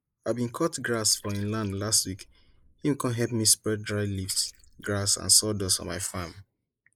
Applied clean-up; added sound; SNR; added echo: neural mask model Resemble Enhance denoiser.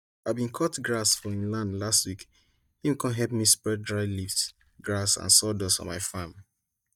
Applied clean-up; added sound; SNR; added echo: neural mask model DeepFilterNet 3.